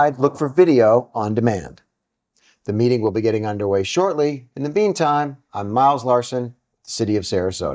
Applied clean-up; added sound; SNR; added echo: neural mask model DeepFilterNet 3.